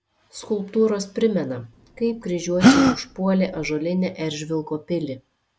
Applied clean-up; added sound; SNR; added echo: none; Gasp; -3 dB; none.